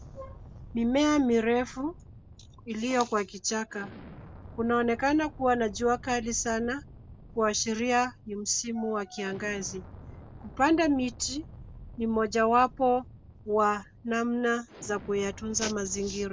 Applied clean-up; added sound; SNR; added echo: none; Explosion; 18 dB; none.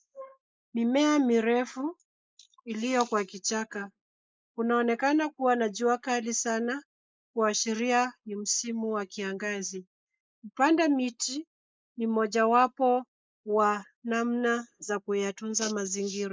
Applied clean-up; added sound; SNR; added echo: neural mask model Resemble Enhance denoiser.